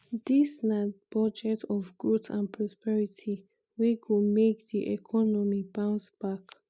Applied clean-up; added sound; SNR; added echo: none; none; none; none.